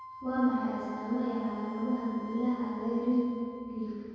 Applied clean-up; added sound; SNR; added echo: none; Wind instrument, woodwind instrument; 14 dB; reverberation time 2.2 s.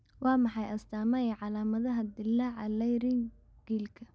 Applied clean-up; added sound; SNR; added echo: none; none; none; none.